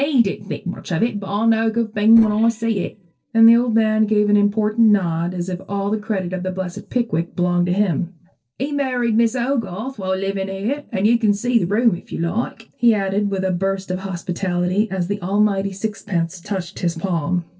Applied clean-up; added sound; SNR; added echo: neural separator model SepFormer DNS4.